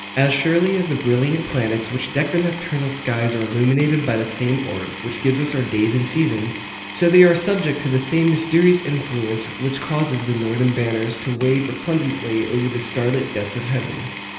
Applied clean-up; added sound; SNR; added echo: none; Power tool; 11 dB; reverberation time 0.8 s.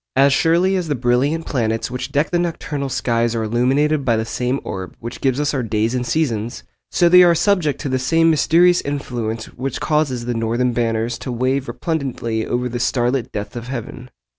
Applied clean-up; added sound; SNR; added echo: none; none; none; none.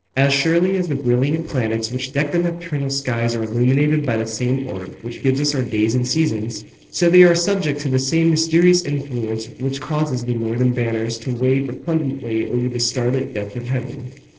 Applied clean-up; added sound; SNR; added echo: neural separator model SepFormer DNS4.